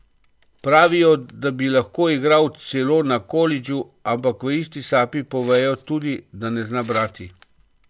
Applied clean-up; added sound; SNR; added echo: none; Tearing; 19 dB; none.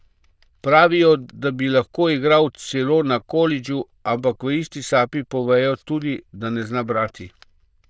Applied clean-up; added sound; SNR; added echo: neural diffusion model UNIVERSE++.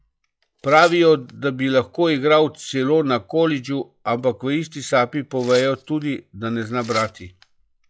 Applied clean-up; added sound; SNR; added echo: classical method log-MMSE.